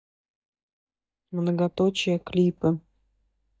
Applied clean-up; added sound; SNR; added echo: neural mask model DeepFilterNet 3.